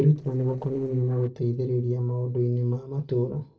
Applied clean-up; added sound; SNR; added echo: neural separator model SepFormer DNS4.